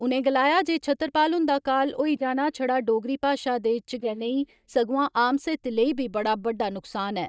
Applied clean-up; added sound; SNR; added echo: neural mask model DeepFilterNet 3.